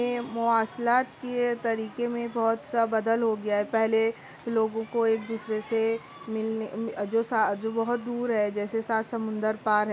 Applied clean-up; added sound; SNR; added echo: none; none; none; none.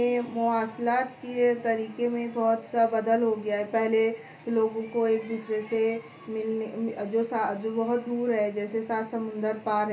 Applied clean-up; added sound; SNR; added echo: none; none; none; reverberation time 0.3 s.